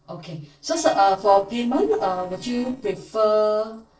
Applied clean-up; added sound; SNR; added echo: neural separator model SepFormer DNS4.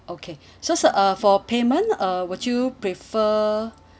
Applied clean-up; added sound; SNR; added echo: none; none; none; none.